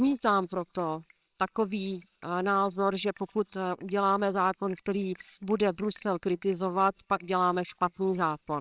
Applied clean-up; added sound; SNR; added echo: neural separator model SepFormer WHAMR!.